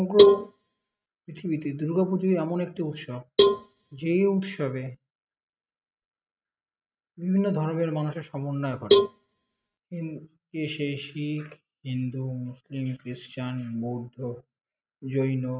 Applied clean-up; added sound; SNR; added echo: neural mask model RNNoise.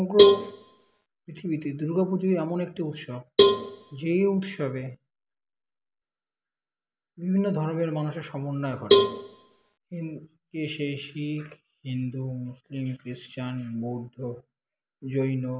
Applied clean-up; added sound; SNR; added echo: none; Cowbell; -2 dB; none.